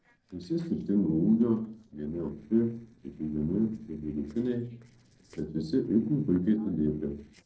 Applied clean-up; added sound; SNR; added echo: neural separator model SepFormer DNS4.